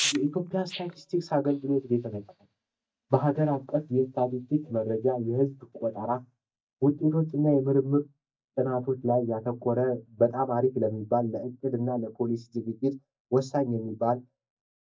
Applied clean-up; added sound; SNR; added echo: neural mask model DeepFilterNet 3.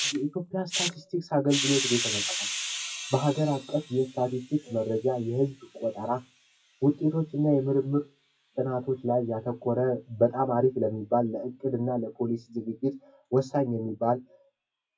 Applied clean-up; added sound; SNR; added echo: classical method WPE with log-MMSE.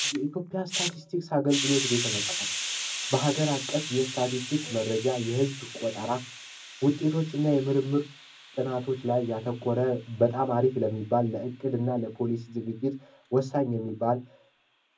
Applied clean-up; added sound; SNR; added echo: none; Hiss; 9 dB; reverberation time 0.4 s.